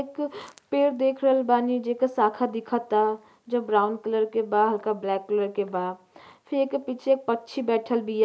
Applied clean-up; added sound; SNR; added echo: none; none; none; none.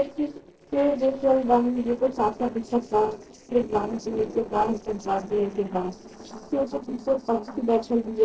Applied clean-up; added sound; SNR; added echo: neural separator model SepFormer DNS4.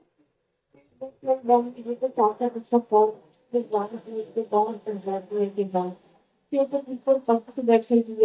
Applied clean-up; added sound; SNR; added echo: neural mask model DeepFilterNet 3.